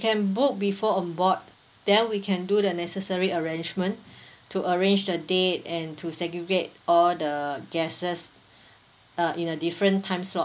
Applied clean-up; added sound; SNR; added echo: none; none; none; none.